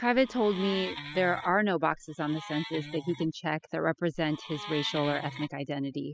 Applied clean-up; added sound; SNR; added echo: classical method spectral subtraction.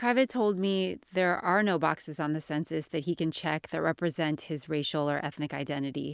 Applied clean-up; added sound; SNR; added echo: none; none; none; none.